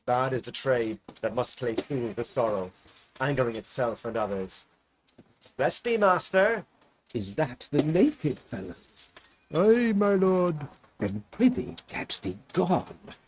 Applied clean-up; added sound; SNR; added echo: neural mask model RNNoise.